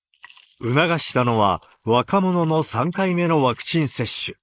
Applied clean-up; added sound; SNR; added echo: neural mask model Resemble Enhance denoiser.